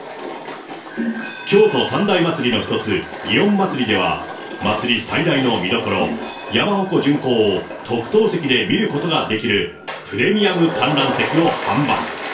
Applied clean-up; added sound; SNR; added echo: none; none; none; reverberation time 0.3 s.